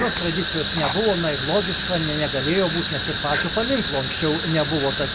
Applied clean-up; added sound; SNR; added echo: none; Fire; 2 dB; none.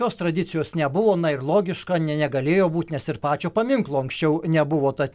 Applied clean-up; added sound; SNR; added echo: none; none; none; none.